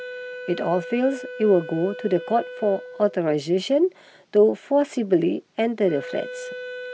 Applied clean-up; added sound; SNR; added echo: none; Wind instrument, woodwind instrument; 14 dB; none.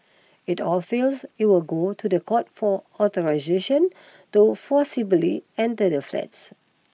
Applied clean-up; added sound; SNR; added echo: neural mask model Resemble Enhance denoiser.